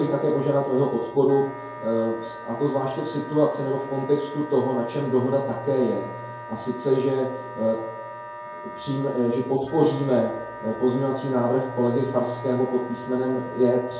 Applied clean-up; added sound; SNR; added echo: none; Wind instrument, woodwind instrument; 13 dB; reverberation time 2.3 s.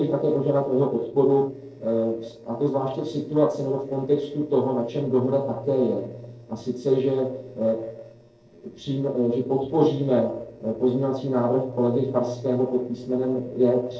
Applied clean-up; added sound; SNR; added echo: neural separator model SepFormer DNS4.